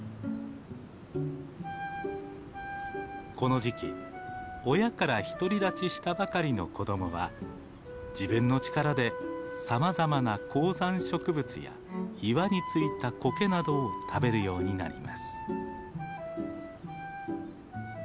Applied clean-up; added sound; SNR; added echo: none; none; none; none.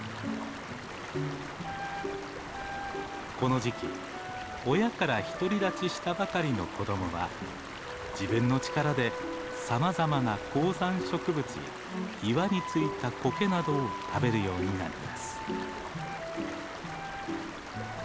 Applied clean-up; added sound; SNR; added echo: none; Stream; 10 dB; none.